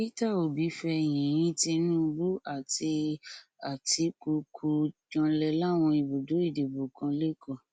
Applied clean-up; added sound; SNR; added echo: none; none; none; none.